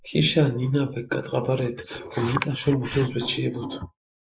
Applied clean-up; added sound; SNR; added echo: neural mask model Resemble Enhance denoiser.